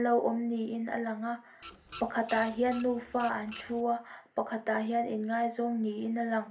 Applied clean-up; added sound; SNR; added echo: none; Printer; 17 dB; reverberation time 0.3 s.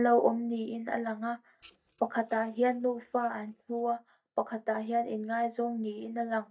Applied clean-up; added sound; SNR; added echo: neural mask model DeepFilterNet 3.